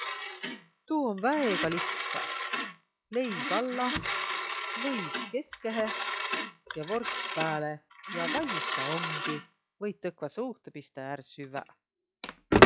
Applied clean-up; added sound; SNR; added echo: classical method log-MMSE.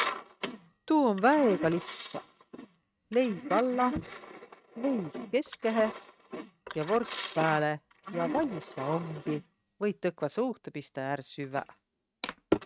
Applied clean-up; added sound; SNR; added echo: neural mask model RNNoise.